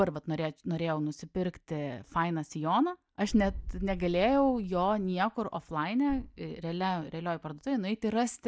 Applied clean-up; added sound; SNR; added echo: neural mask model DeepFilterNet 3.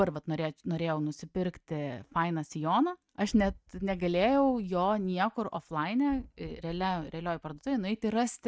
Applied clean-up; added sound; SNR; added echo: neural mask model RNNoise.